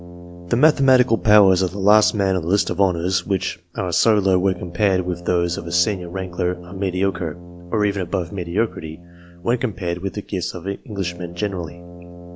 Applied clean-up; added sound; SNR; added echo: none; Brass instrument; 16 dB; none.